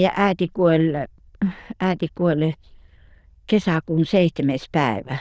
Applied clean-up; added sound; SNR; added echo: neural diffusion model UNIVERSE++.